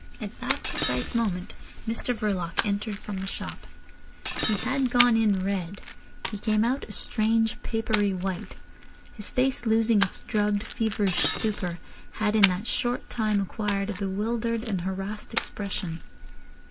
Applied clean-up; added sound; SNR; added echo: none; Shatter + Splash, splatter; 10 dB; none.